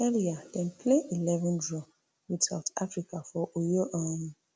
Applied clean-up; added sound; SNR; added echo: none; none; none; none.